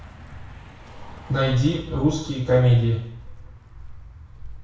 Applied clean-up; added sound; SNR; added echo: none; Car passing by; 17 dB; reverberation time 0.6 s.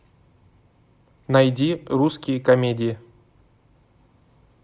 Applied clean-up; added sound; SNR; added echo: none; none; none; none.